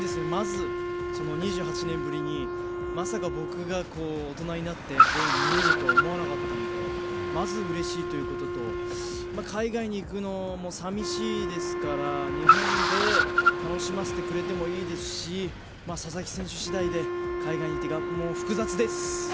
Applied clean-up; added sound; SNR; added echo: none; Wind instrument, woodwind instrument + Car; -4 dB; none.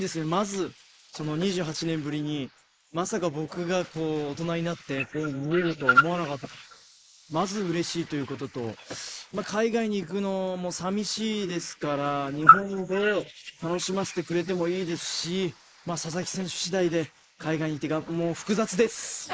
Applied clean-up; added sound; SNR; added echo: neural mask model Resemble Enhance denoiser.